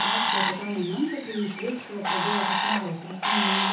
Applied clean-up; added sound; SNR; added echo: none; Bird; -3 dB; reverberation time 0.5 s.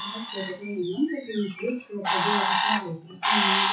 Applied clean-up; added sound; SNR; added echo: classical method WPE with log-MMSE.